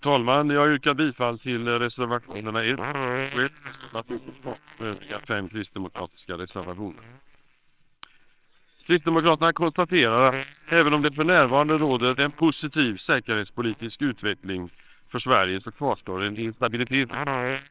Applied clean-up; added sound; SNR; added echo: neural separator model SepFormer WHAMR!.